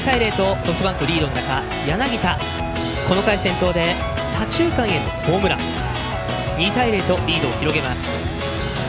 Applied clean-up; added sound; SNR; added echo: none; Motorcycle; 17 dB; none.